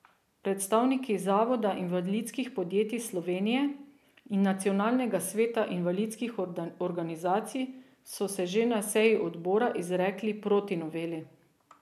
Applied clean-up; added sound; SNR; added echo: none; none; none; none.